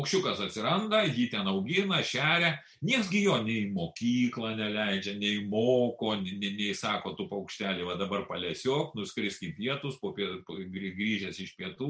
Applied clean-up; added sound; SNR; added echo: none; none; none; none.